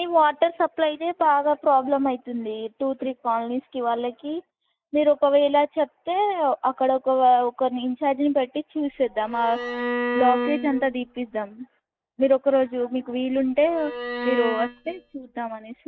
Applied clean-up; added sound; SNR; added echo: neural mask model DeepFilterNet 3.